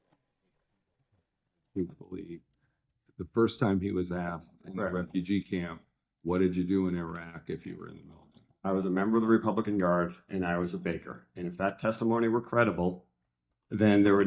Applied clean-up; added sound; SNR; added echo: neural mask model DeepFilterNet 3.